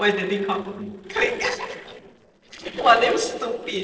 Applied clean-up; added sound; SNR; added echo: neural separator model SepFormer DNS4.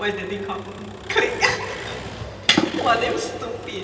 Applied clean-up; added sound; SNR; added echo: none; Engine; 14 dB; reverberation time 2.9 s.